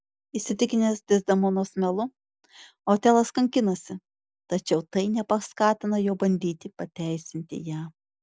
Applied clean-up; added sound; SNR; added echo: none; none; none; none.